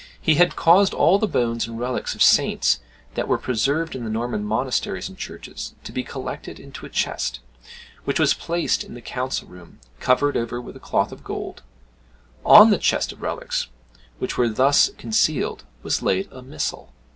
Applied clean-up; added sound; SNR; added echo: none; none; none; none.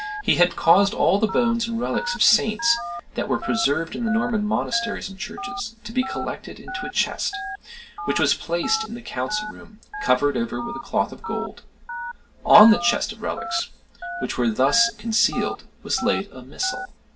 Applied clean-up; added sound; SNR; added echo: none; Telephone; 11 dB; reverberation time 0.2 s.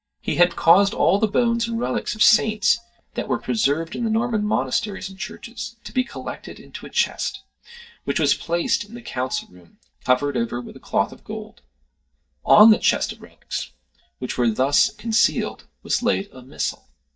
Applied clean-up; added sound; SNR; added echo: neural mask model DeepFilterNet 3.